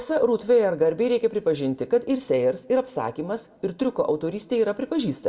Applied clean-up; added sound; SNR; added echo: none; none; none; reverberation time 0.6 s.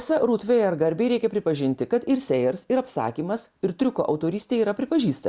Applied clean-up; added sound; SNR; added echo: none; none; none; none.